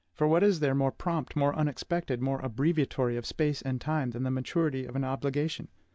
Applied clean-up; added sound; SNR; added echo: none; none; none; none.